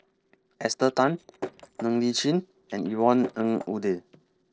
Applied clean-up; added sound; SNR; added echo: neural separator model SepFormer DNS4.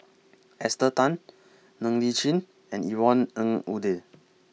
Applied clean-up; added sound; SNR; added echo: none; none; none; none.